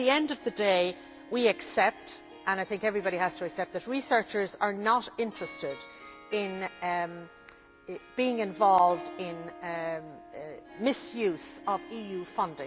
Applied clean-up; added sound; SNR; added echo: none; Harp; 17 dB; none.